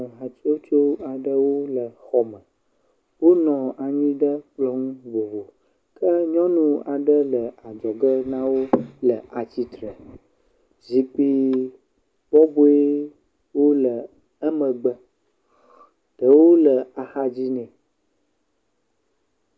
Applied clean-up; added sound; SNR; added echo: none; none; none; none.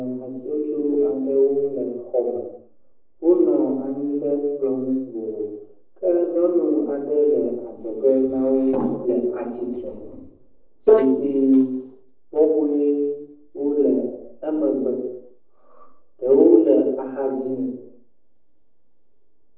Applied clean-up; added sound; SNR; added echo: neural separator model SepFormer DNS4.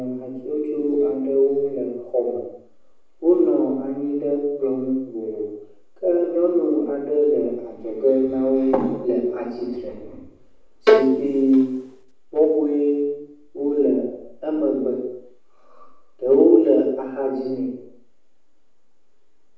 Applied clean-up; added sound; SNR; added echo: none; Bowed string instrument; -1 dB; reverberation time 0.7 s.